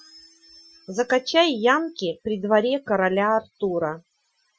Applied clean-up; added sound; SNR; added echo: classical method Wiener filter.